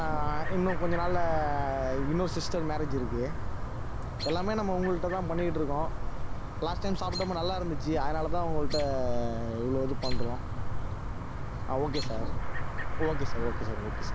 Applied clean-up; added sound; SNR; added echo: none; Chirp, tweet; -3 dB; none.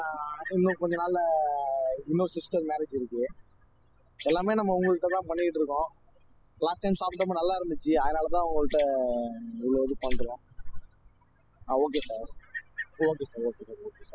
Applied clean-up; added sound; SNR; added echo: classical method spectral subtraction.